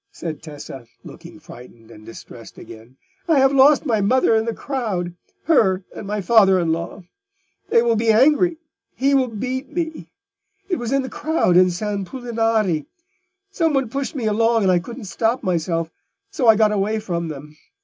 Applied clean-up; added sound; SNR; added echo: none; none; none; none.